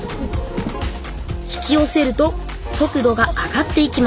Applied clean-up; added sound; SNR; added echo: none; none; none; none.